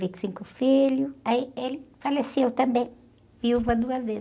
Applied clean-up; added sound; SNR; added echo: none; none; none; none.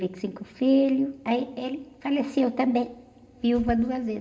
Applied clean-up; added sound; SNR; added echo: none; none; none; reverberation time 2.1 s.